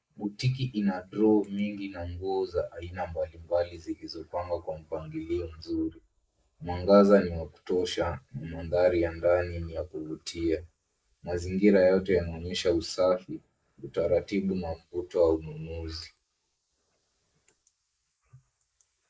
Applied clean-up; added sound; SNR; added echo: neural mask model Resemble Enhance denoiser.